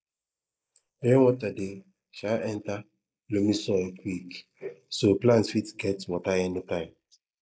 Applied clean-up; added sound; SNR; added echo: neural mask model Resemble Enhance denoiser.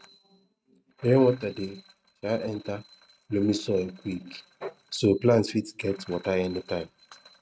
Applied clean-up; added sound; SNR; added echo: neural mask model RNNoise.